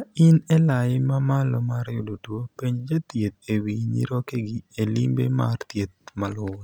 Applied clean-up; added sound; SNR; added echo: none; none; none; none.